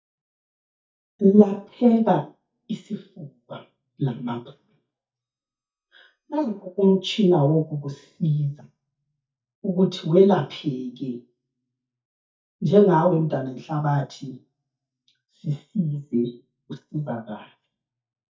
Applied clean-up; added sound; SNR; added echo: neural mask model DeepFilterNet 3.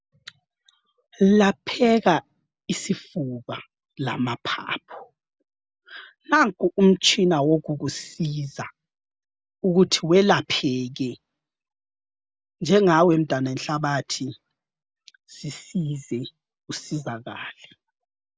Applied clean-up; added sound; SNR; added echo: none; none; none; none.